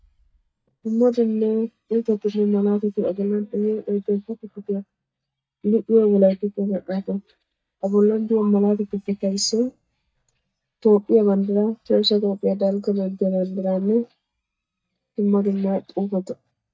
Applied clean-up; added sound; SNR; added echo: neural mask model DeepFilterNet 3.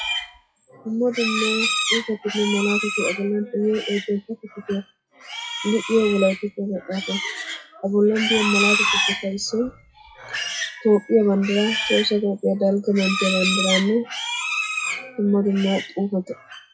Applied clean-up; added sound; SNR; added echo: classical method WPE with log-MMSE.